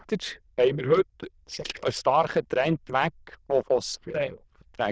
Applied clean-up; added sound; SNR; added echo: neural diffusion model UNIVERSE++.